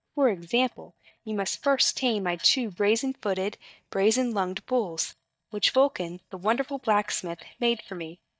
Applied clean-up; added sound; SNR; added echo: neural mask model DeepFilterNet 3.